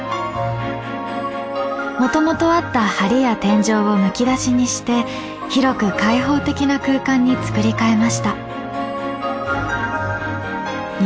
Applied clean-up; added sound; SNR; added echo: none; none; none; none.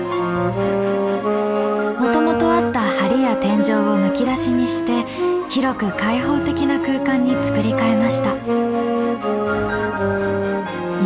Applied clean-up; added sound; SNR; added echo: none; Wind instrument, woodwind instrument; 0 dB; none.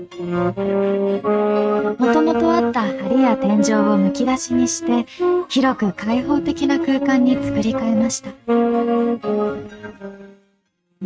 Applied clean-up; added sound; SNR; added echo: neural mask model RNNoise.